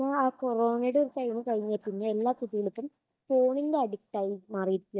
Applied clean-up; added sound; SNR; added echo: neural mask model DeepFilterNet 3.